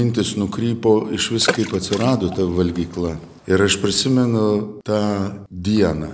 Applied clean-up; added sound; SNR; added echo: none; Water / Splash, splatter; 11 dB; none.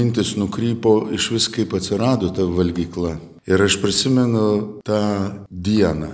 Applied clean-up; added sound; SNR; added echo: none; none; none; none.